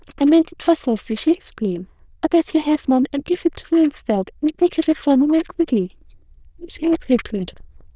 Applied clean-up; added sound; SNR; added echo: neural diffusion model UNIVERSE++.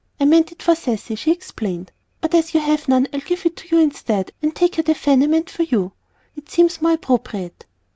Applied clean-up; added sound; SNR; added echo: none; none; none; none.